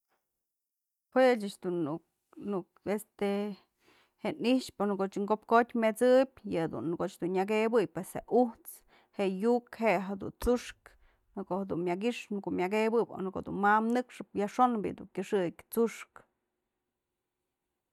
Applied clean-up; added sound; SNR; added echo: neural mask model DeepFilterNet 3.